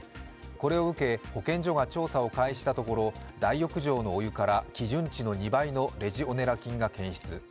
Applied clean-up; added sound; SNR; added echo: none; none; none; none.